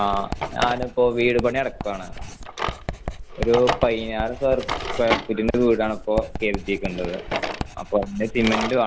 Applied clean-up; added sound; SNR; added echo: none; Drawer open or close + Writing; 6 dB; none.